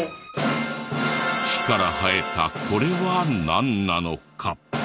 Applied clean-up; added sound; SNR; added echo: none; none; none; none.